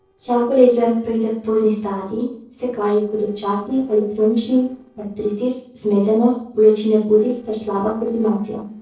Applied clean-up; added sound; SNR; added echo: neural separator model SepFormer DNS4.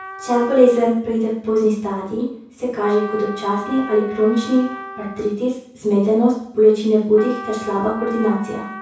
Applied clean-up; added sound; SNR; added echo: none; Trumpet; 16 dB; reverberation time 0.6 s.